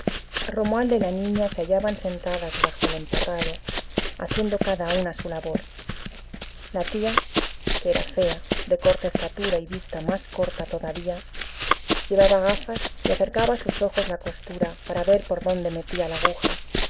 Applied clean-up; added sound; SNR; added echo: none; Run; 3 dB; none.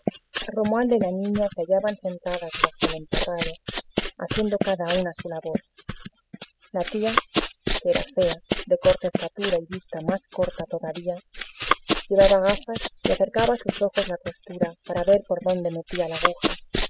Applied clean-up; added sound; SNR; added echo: classical method spectral subtraction.